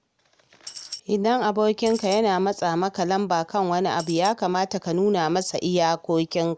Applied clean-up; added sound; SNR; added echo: none; Tambourine; 13 dB; none.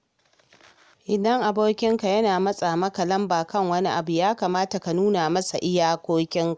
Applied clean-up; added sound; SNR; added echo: none; none; none; none.